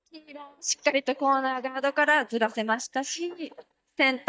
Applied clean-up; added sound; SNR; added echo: neural mask model DeepFilterNet 3.